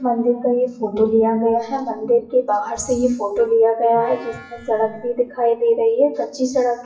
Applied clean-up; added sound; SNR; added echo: classical method WPE with log-MMSE.